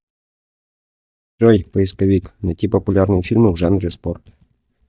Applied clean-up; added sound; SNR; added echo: neural mask model DeepFilterNet 3.